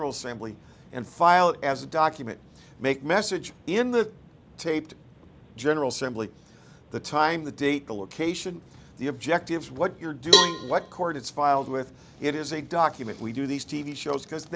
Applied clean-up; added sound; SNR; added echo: none; Cowbell; -2 dB; none.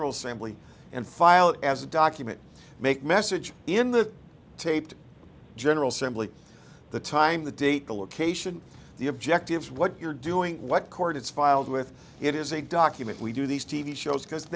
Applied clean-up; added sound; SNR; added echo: none; none; none; none.